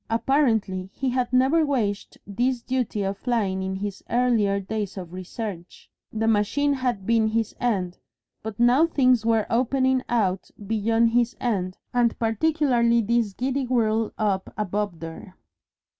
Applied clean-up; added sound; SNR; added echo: none; none; none; none.